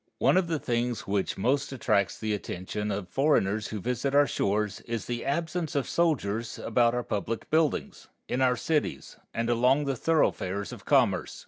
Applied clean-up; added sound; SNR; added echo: none; none; none; none.